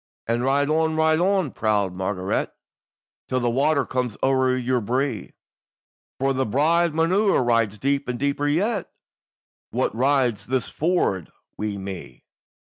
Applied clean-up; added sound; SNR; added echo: none; none; none; none.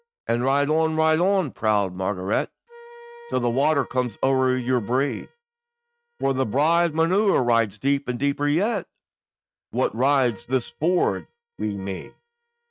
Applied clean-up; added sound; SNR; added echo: neural mask model RNNoise.